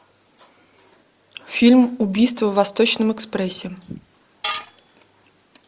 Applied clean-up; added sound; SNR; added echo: none; Tools; 9 dB; none.